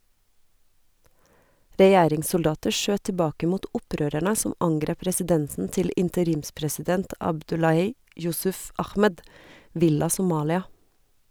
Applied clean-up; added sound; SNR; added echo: none; none; none; none.